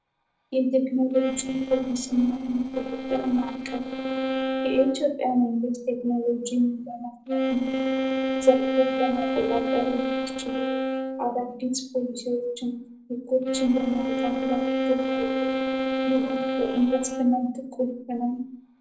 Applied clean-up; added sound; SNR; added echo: neural separator model SepFormer DNS4.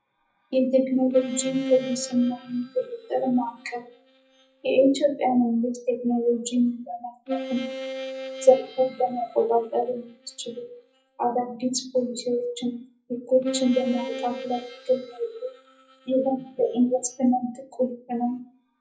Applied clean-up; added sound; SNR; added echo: classical method WPE with log-MMSE.